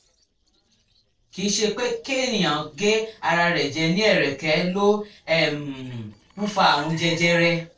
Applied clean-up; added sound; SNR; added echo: neural separator model SepFormer DNS4.